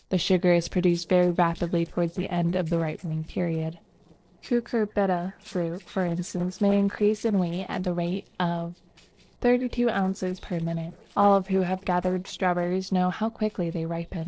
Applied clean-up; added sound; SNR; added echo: neural separator model SepFormer DNS4.